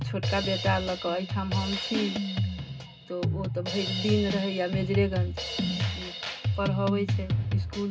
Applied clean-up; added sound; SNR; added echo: none; Drum kit; -1 dB; reverberation time 0.2 s.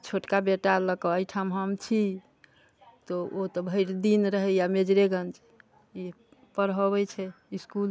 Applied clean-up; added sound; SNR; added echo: none; none; none; none.